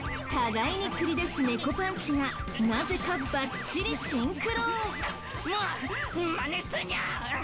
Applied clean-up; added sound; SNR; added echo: none; none; none; none.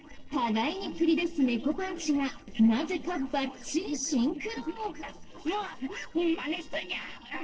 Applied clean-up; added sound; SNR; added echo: neural separator model SepFormer DNS4.